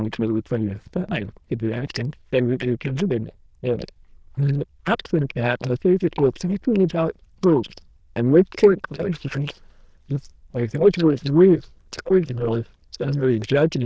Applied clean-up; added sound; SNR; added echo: neural diffusion model UNIVERSE++.